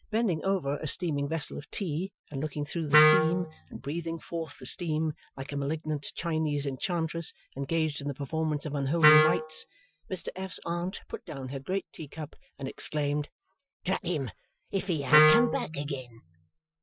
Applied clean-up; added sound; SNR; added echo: classical method Wiener filter.